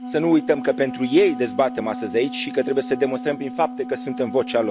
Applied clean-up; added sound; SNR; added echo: none; Wind instrument, woodwind instrument; 10 dB; none.